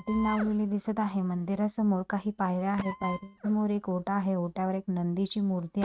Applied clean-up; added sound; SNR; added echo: neural mask model RNNoise.